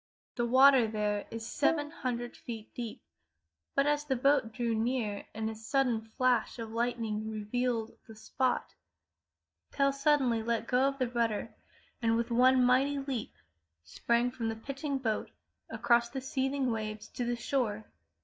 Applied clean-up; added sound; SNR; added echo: neural mask model DeepFilterNet 3.